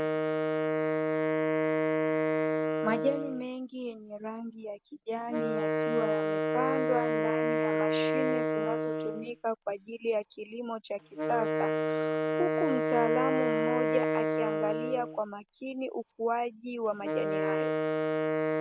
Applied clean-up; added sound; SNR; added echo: none; Wind instrument, woodwind instrument; -5 dB; none.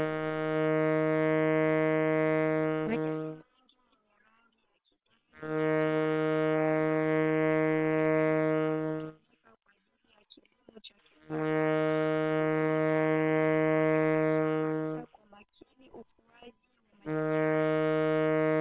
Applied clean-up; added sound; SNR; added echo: neural separator model SepFormer WHAM!.